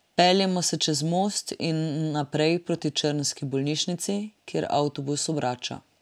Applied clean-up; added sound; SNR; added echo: none; none; none; none.